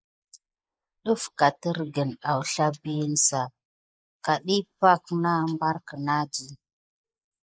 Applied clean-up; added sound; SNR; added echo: neural mask model Resemble Enhance denoiser.